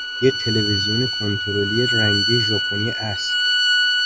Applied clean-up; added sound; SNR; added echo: none; Bowed string instrument; -2 dB; none.